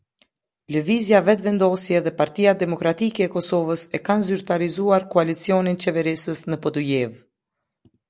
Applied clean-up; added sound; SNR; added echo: none; none; none; none.